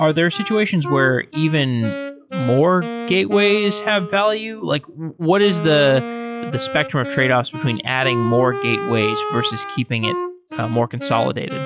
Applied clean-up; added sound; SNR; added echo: classical method log-MMSE.